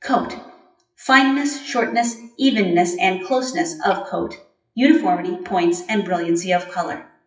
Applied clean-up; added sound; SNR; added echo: classical method WPE with log-MMSE.